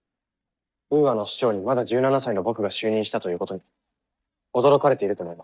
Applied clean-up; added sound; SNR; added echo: neural mask model DeepFilterNet 3.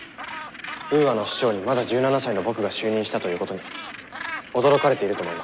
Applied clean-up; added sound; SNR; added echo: none; Gull, seagull; 12 dB; none.